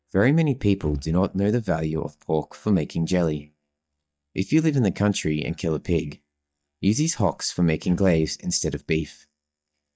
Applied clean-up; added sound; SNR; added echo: neural mask model DeepFilterNet 3.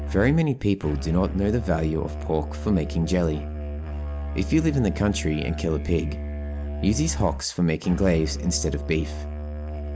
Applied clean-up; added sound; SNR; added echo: none; Musical instrument; 6 dB; none.